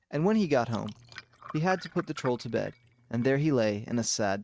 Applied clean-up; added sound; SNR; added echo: neural mask model RNNoise.